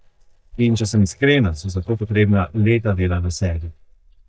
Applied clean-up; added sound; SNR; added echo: neural mask model DeepFilterNet 3.